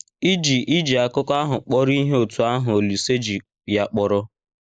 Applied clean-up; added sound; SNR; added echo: neural mask model Resemble Enhance denoiser.